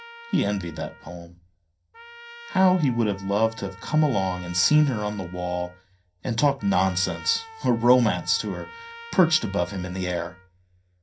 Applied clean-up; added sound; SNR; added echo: none; Trumpet; 19 dB; reverberation time 0.3 s.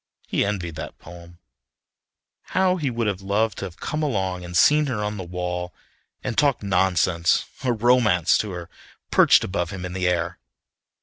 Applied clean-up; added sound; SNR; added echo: none; none; none; none.